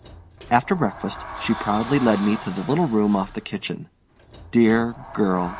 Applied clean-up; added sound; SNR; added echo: none; Sliding door; 15 dB; none.